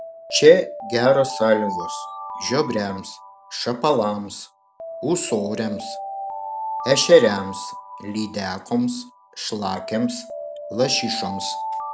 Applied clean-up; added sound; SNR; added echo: none; Alarm; 11 dB; none.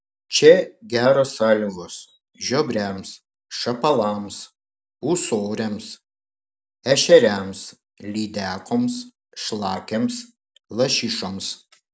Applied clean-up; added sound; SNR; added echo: none; none; none; none.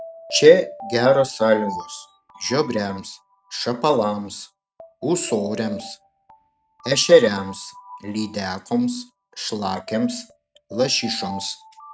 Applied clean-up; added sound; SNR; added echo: neural mask model RNNoise.